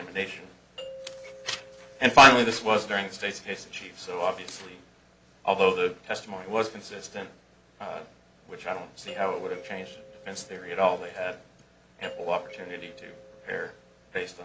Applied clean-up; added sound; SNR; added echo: none; Doorbell; 18 dB; none.